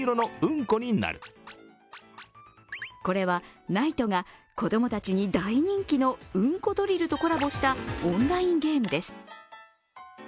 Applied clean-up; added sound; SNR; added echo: none; none; none; none.